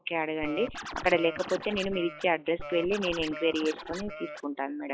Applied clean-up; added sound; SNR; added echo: classical method log-MMSE.